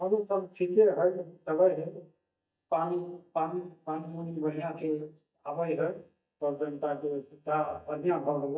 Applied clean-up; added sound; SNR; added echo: neural mask model DeepFilterNet 3.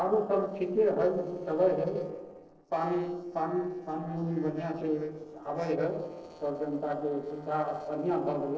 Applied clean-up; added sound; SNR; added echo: neural separator model SepFormer DNS4.